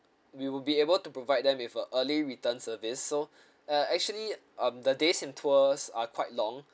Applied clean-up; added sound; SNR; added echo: none; none; none; none.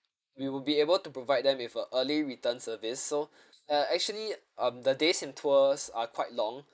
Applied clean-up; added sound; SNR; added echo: neural mask model Resemble Enhance denoiser.